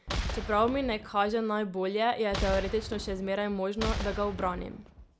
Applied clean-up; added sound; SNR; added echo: none; Boom; 6 dB; none.